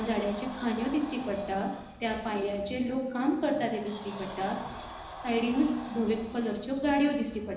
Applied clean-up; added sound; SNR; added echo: none; Sliding door; 13 dB; reverberation time 1.0 s.